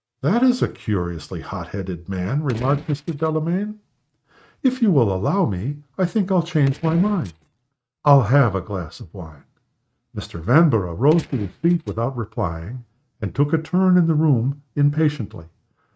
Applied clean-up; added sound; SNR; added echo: neural mask model RNNoise.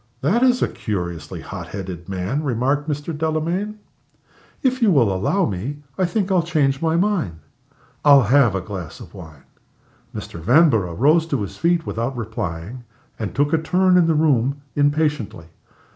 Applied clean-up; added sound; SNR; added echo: none; none; none; none.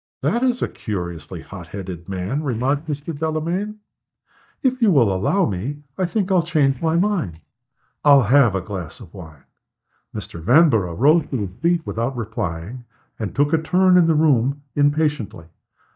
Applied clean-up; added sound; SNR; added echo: neural mask model DeepFilterNet 3.